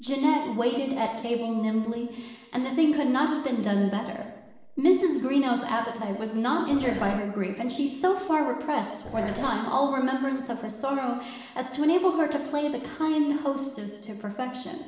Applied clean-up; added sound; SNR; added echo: none; Growling; 12 dB; reverberation time 0.9 s.